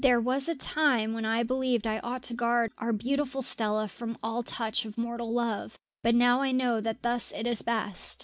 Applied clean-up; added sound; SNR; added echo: none; none; none; none.